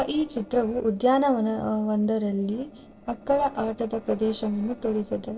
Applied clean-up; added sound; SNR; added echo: neural separator model SepFormer DNS4.